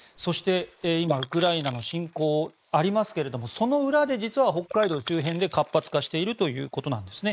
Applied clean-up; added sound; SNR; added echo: neural mask model Resemble Enhance denoiser.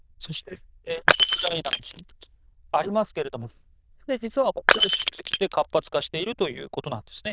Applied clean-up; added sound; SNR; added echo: neural diffusion model UNIVERSE++.